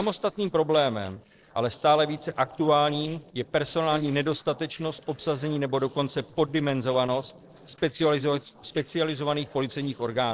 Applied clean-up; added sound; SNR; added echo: neural separator model SepFormer DNS4.